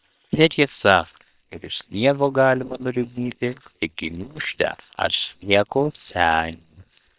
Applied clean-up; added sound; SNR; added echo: neural separator model SepFormer WHAM!.